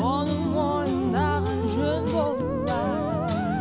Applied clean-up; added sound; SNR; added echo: none; Musical instrument; 5 dB; none.